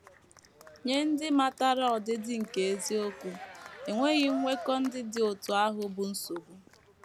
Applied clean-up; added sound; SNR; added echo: none; Cheering; 14 dB; none.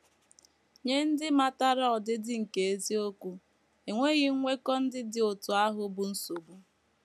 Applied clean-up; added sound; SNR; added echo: none; none; none; none.